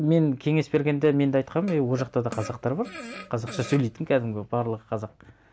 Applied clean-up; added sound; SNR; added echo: none; Fart; 17 dB; none.